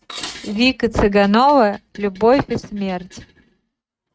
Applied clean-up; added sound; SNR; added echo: neural mask model RNNoise.